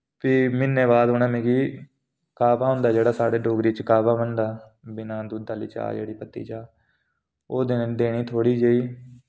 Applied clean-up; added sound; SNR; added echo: none; none; none; none.